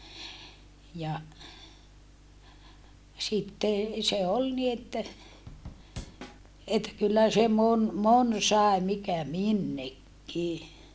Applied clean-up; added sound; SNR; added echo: none; Drum / Drum kit; 15 dB; none.